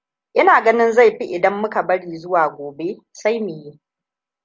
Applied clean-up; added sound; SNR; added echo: none; none; none; none.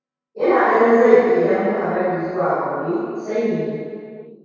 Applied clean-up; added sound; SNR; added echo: none; none; none; reverberation time 2.0 s.